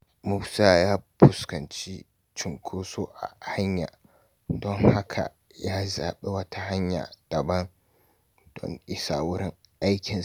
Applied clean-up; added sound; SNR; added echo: none; none; none; none.